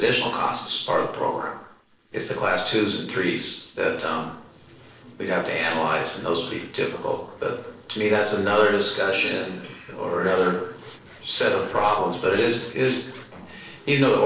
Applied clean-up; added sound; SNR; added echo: neural separator model SepFormer DNS4.